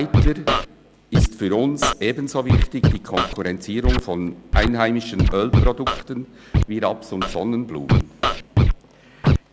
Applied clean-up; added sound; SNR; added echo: none; Scratching (performance technique); -4 dB; none.